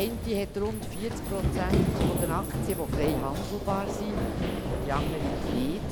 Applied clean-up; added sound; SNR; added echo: none; Run; -3 dB; none.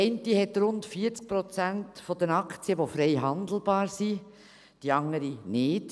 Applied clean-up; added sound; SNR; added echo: none; none; none; none.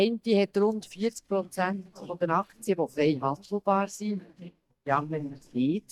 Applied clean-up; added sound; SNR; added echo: neural mask model DeepFilterNet 3.